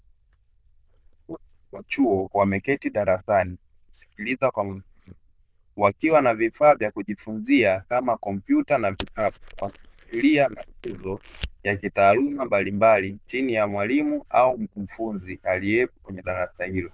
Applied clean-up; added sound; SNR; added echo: neural diffusion model UNIVERSE++.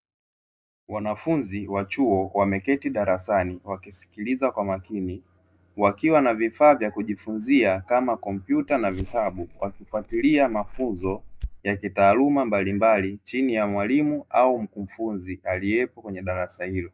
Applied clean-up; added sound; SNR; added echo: neural mask model DeepFilterNet 3.